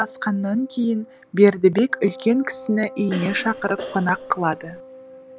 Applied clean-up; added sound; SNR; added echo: none; Wind instrument, woodwind instrument + Cough; 16 dB; none.